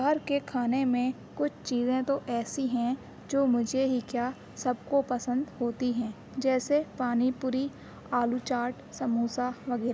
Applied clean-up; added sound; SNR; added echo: none; none; none; none.